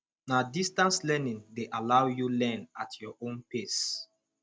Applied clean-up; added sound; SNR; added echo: none; none; none; none.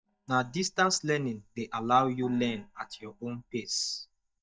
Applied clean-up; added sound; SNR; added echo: neural mask model DeepFilterNet 3.